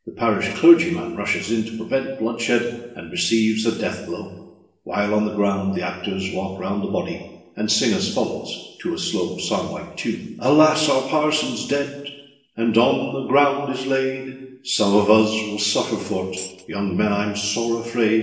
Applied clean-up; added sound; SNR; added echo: none; Tambourine; 17 dB; reverberation time 0.9 s.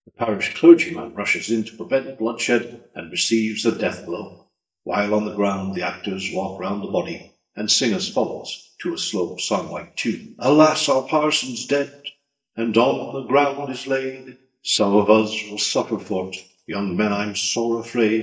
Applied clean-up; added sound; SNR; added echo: neural mask model DeepFilterNet 3.